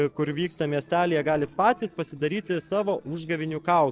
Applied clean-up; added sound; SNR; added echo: neural separator model SepFormer DNS4.